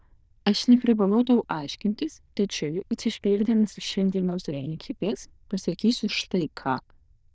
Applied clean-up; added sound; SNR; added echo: neural diffusion model UNIVERSE++.